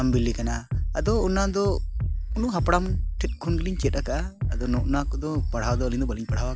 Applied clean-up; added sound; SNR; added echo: none; Bass drum; -1 dB; none.